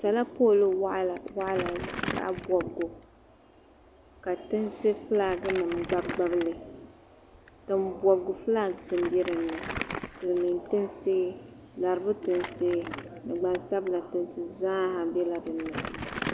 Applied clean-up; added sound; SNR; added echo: none; Crumpling, crinkling; 12 dB; none.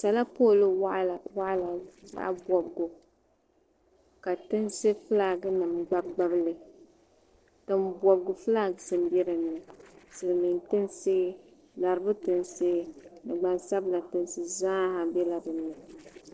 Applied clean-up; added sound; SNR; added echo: neural separator model SepFormer DNS4.